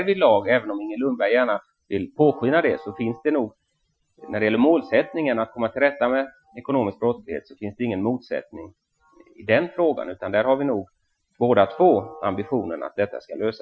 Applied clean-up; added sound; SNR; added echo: classical method Wiener filter.